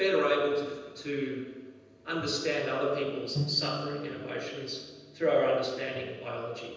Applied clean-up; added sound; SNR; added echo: none; Bowed string instrument; 8 dB; reverberation time 1.1 s.